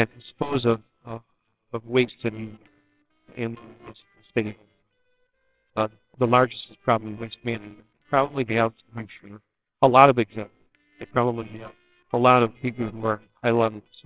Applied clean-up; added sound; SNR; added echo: neural separator model SepFormer WHAMR!.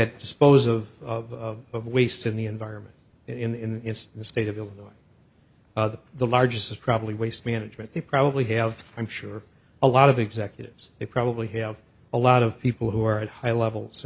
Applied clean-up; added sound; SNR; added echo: none; none; none; none.